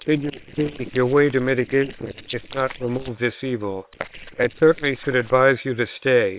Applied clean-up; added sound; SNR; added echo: neural separator model SepFormer WHAM!.